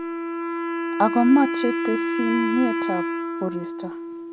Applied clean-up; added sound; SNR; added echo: none; Wind instrument, woodwind instrument; 2 dB; none.